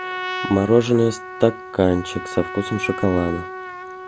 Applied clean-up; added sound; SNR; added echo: none; Trumpet; 10 dB; none.